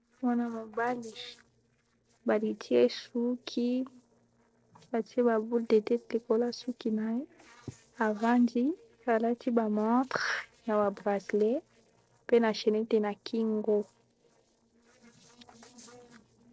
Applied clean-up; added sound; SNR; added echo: neural separator model SepFormer DNS4.